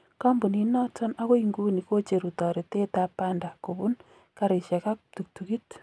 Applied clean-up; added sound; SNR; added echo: none; none; none; none.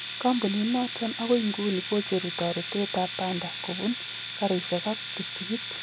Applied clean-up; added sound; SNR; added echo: none; Domestic sounds, home sounds; 2 dB; none.